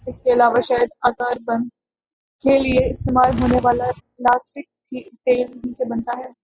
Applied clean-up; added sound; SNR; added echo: classical method spectral subtraction.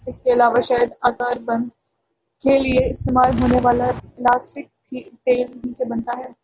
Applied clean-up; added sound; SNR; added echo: none; Walk, footsteps; 8 dB; none.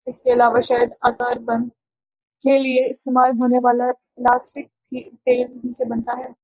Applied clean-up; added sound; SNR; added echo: neural mask model Resemble Enhance denoiser.